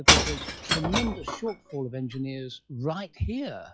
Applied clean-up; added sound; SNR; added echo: classical method log-MMSE.